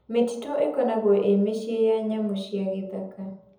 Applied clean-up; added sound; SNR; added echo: none; none; none; reverberation time 0.7 s.